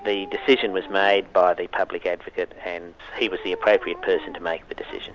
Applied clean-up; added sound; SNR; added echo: none; Dog; 18 dB; none.